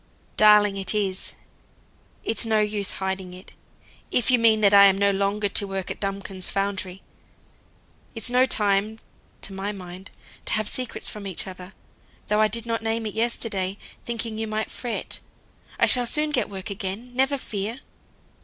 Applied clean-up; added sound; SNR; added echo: none; none; none; none.